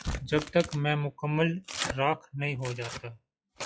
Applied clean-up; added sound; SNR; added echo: classical method log-MMSE.